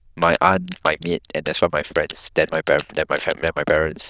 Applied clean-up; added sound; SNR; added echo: neural diffusion model UNIVERSE++.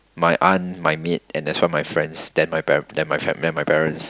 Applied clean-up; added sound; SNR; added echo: none; none; none; none.